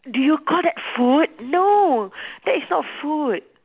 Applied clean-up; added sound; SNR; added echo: none; none; none; none.